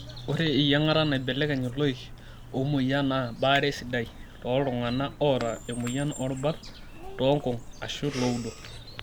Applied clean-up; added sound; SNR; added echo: none; Bird vocalization, bird call, bird song; 14 dB; none.